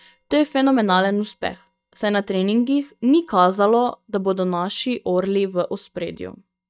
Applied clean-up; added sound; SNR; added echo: neural mask model DeepFilterNet 3.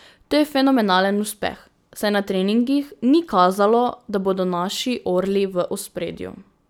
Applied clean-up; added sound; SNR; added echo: none; none; none; none.